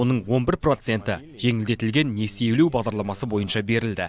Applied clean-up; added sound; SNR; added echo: none; none; none; none.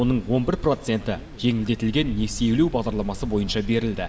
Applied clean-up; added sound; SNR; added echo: none; Stream; 11 dB; reverberation time 1.2 s.